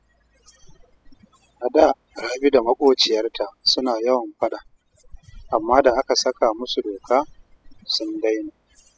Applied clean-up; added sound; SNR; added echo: classical method spectral subtraction.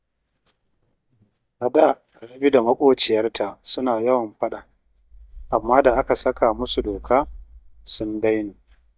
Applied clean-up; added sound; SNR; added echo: neural mask model DeepFilterNet 3.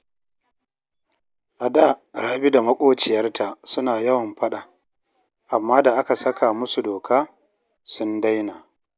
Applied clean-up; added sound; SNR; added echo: none; none; none; none.